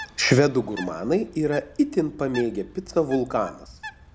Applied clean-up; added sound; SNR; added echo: none; Bird; 18 dB; none.